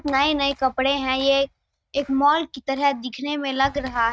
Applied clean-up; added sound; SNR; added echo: neural mask model RNNoise.